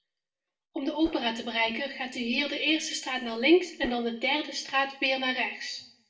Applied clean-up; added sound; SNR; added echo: none; Whoosh, swoosh, swish; 11 dB; reverberation time 0.4 s.